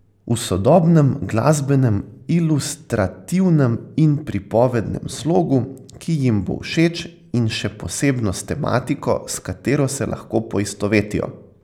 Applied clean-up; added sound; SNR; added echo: none; none; none; none.